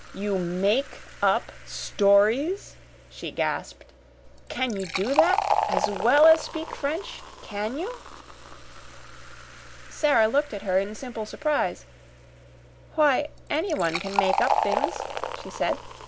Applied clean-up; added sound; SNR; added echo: none; Fill (with liquid); 6 dB; none.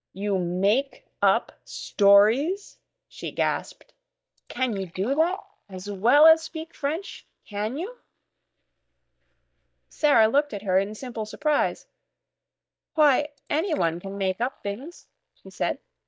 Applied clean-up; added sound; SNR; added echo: neural mask model DeepFilterNet 3.